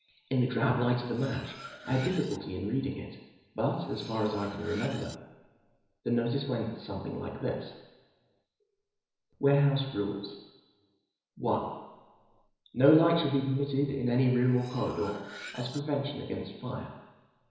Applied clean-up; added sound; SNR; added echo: none; Cutlery, silverware; 17 dB; reverberation time 1.0 s.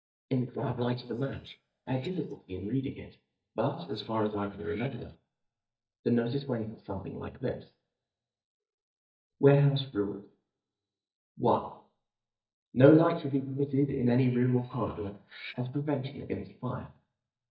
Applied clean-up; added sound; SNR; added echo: neural mask model DeepFilterNet 3.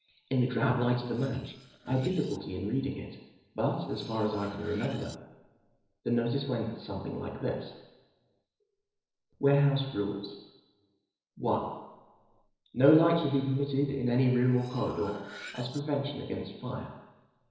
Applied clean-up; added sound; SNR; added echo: neural separator model SepFormer DNS4.